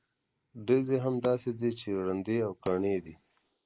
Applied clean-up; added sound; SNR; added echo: neural mask model Resemble Enhance denoiser.